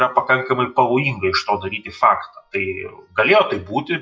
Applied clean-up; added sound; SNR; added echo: classical method WPE with log-MMSE.